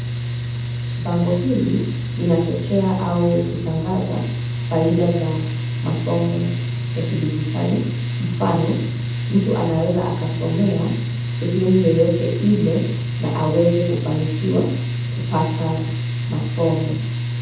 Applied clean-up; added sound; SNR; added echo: none; Mechanical fan; 2 dB; reverberation time 0.8 s.